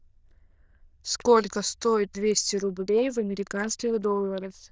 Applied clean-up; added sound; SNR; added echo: neural diffusion model UNIVERSE++.